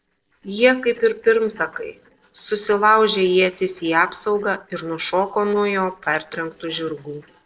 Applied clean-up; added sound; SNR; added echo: neural separator model SepFormer DNS4.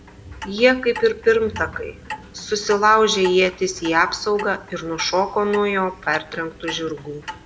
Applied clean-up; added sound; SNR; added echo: none; Clock; 16 dB; reverberation time 1.1 s.